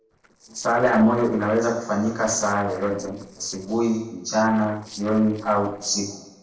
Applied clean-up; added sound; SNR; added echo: neural separator model SepFormer DNS4.